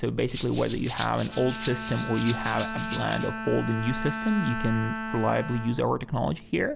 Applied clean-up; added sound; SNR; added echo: none; Rattle (instrument) + Bowed string instrument; 6 dB; none.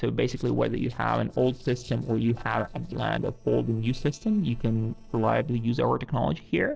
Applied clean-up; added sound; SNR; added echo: neural separator model SepFormer DNS4.